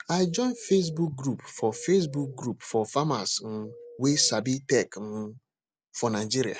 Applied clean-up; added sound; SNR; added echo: none; Bird; 18 dB; none.